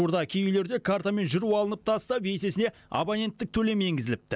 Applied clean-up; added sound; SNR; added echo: none; none; none; none.